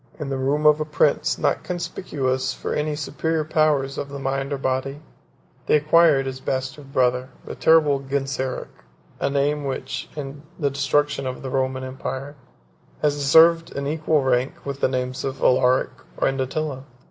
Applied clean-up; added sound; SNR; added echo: none; none; none; none.